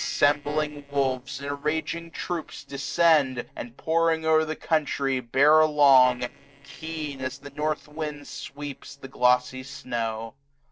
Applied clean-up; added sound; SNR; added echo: neural separator model SepFormer DNS4.